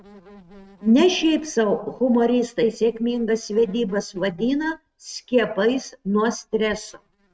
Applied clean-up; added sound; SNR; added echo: neural mask model RNNoise.